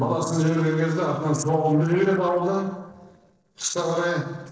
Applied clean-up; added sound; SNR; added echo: neural separator model SepFormer DNS4.